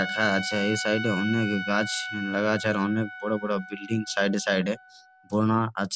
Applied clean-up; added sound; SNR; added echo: none; Trumpet; 9 dB; none.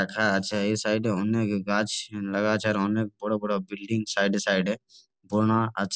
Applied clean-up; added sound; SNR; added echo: none; none; none; none.